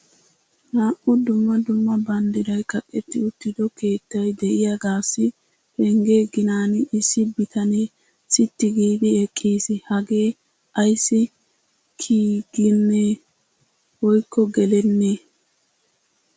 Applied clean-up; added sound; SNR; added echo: none; none; none; none.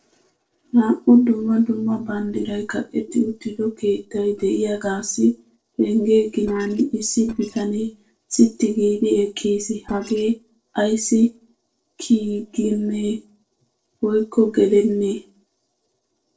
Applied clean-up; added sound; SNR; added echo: neural separator model SepFormer DNS4.